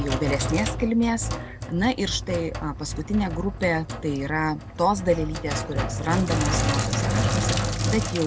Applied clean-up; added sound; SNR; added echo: none; Sink (filling or washing); 1 dB; none.